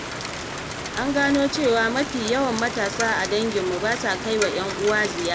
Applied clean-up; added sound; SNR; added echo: none; Rain; 7 dB; none.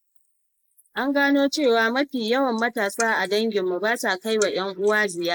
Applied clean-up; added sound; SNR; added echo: neural mask model Resemble Enhance denoiser.